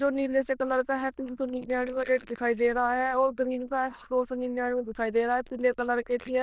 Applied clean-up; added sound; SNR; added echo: neural diffusion model UNIVERSE++.